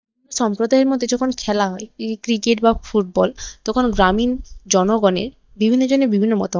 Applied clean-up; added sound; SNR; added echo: neural mask model DeepFilterNet 3.